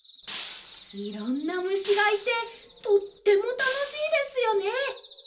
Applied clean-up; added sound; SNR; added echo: none; Shatter; 11 dB; reverberation time 0.3 s.